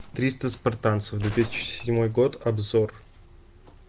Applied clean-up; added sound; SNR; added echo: none; Gunshot, gunfire; 17 dB; none.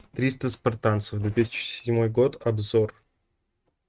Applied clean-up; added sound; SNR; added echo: neural mask model RNNoise.